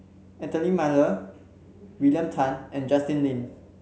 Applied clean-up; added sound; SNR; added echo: none; none; none; none.